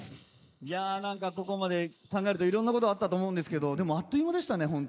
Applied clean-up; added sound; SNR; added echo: neural mask model Resemble Enhance denoiser.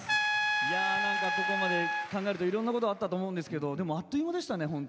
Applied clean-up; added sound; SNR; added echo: none; Trumpet; 0 dB; none.